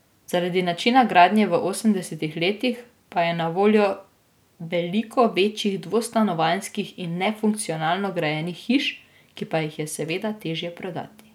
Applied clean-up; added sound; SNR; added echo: none; none; none; none.